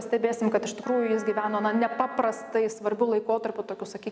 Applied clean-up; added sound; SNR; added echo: none; Wind instrument, woodwind instrument; 15 dB; none.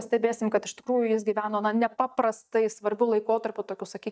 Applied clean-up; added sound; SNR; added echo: neural mask model DeepFilterNet 3.